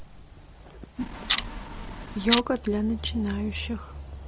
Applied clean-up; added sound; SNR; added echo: none; Clock; 2 dB; none.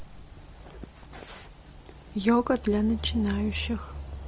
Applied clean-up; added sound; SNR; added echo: none; none; none; none.